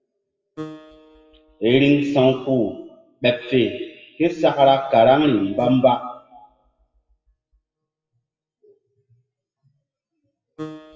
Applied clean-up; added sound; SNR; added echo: classical method WPE with log-MMSE.